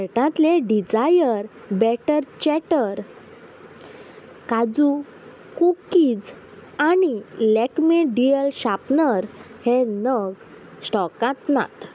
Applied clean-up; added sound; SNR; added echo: none; none; none; none.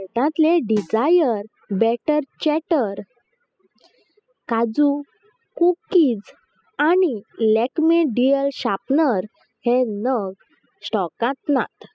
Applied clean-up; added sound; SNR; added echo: classical method spectral subtraction.